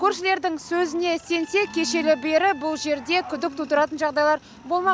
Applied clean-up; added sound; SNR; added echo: none; Trumpet + Cricket / Growling; 18 dB; none.